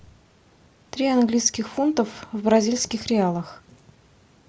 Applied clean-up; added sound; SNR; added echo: none; none; none; none.